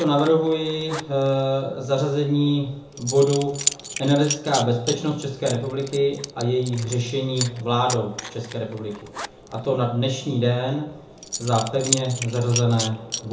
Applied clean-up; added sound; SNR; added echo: none; Coin (dropping) / Zipper (clothing); 11 dB; reverberation time 0.7 s.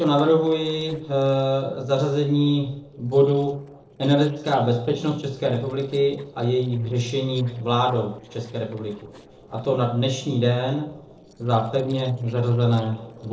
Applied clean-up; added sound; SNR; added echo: neural separator model SepFormer DNS4.